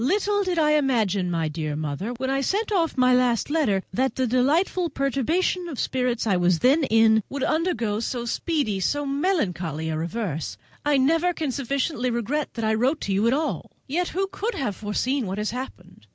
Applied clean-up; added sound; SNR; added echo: none; none; none; none.